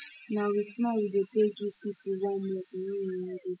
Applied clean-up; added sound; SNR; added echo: classical method spectral subtraction.